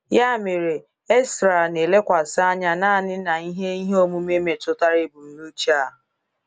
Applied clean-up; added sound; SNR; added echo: none; none; none; none.